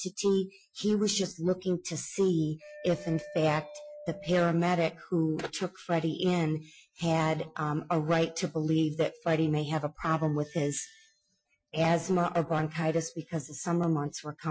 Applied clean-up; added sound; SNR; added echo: classical method Wiener filter.